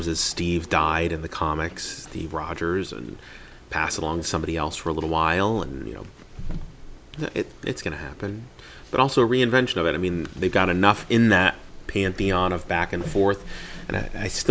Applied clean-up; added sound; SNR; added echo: none; none; none; none.